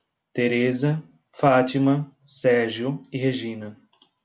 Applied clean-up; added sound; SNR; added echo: none; none; none; none.